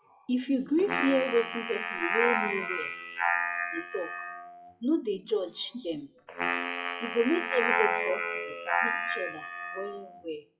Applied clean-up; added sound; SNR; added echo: classical method WPE with log-MMSE.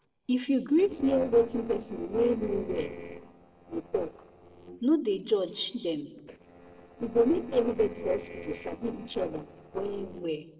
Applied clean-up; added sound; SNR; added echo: neural separator model SepFormer DNS4.